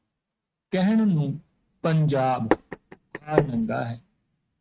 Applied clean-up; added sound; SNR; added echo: neural mask model RNNoise.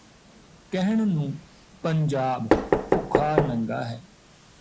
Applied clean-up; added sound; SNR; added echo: none; Knock; 1 dB; none.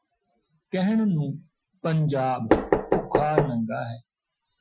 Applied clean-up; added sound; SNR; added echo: classical method Wiener filter.